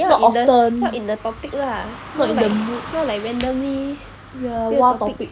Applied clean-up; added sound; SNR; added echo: none; Car passing by / Traffic noise, roadway noise; 18 dB; none.